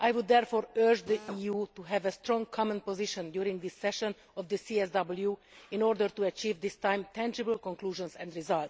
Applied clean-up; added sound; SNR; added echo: none; Drill; 16 dB; none.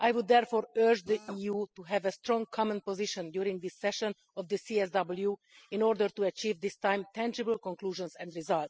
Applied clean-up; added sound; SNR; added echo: classical method spectral subtraction.